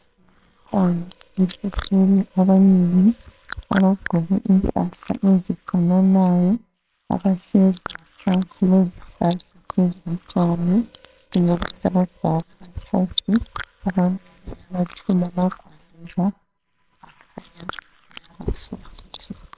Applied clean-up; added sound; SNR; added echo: neural separator model SepFormer WHAMR!.